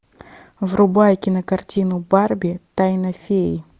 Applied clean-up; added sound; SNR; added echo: none; none; none; none.